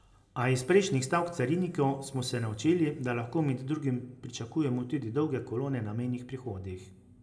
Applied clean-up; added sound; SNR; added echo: none; none; none; reverberation time 1.7 s.